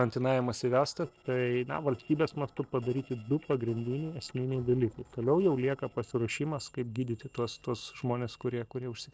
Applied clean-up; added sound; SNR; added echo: neural separator model SepFormer DNS4.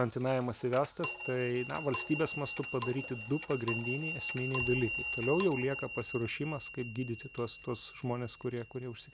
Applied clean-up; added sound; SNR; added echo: none; Clock; -1 dB; none.